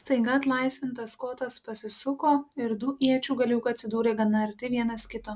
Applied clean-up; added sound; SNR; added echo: none; none; none; none.